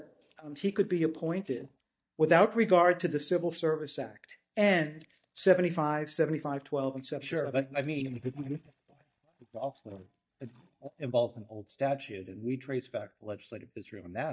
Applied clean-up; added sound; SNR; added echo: neural mask model DeepFilterNet 3.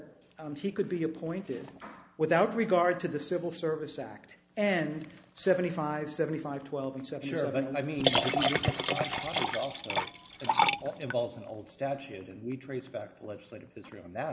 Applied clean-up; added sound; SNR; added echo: none; Liquid; -3 dB; none.